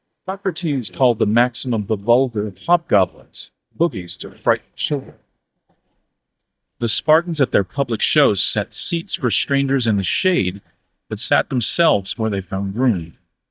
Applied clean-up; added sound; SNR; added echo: neural mask model DeepFilterNet 3.